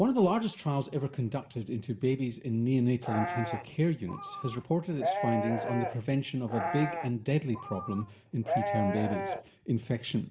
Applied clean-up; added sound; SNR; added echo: none; Livestock, farm animals, working animals; 5 dB; reverberation time 0.5 s.